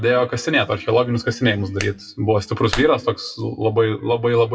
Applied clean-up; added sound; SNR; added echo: classical method WPE with log-MMSE.